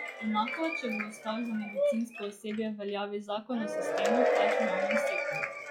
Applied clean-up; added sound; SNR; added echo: classical method log-MMSE.